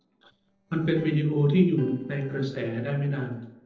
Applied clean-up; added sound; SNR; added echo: neural separator model SepFormer DNS4.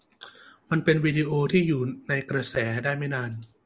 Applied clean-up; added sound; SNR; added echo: none; none; none; none.